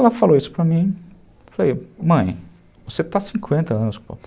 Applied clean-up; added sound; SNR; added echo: none; none; none; none.